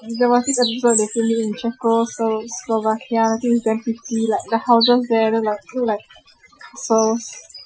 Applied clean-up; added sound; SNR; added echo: classical method Wiener filter.